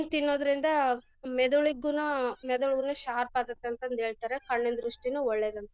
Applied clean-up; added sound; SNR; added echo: neural diffusion model UNIVERSE++.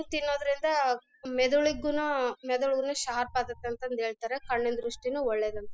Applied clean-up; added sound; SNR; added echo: classical method spectral subtraction.